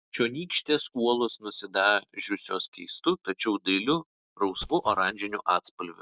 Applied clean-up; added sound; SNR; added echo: neural mask model DeepFilterNet 3.